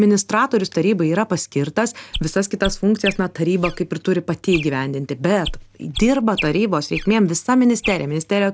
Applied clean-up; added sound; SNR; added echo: none; Chirp, tweet; 12 dB; none.